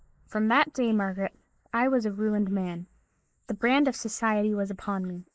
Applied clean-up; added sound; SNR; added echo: neural mask model Resemble Enhance denoiser.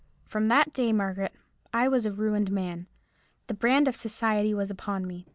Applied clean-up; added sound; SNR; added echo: none; none; none; none.